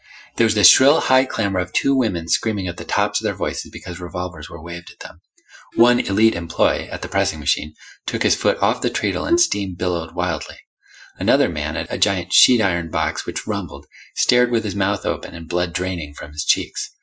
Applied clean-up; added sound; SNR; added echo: classical method Wiener filter.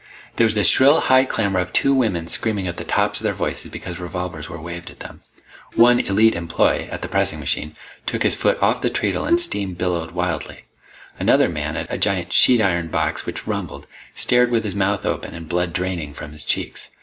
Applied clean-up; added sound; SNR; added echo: none; Wind instrument, woodwind instrument; 2 dB; none.